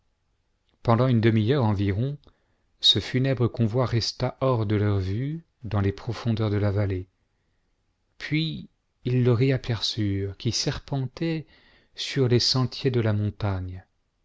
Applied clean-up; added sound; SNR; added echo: none; none; none; none.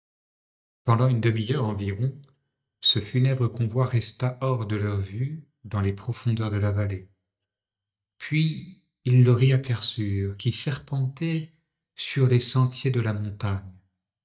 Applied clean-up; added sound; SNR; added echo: neural mask model DeepFilterNet 3.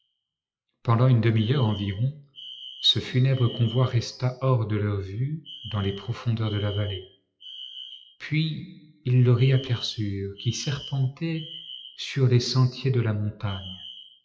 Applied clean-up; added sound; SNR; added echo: classical method WPE with log-MMSE.